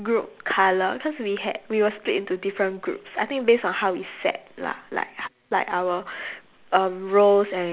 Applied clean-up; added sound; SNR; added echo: none; none; none; none.